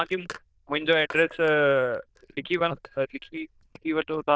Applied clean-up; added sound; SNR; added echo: neural diffusion model UNIVERSE++.